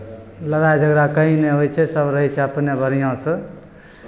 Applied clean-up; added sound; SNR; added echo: none; none; none; none.